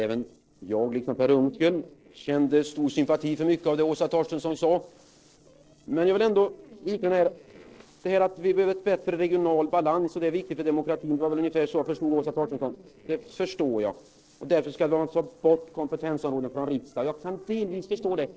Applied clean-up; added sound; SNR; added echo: neural separator model SepFormer DNS4.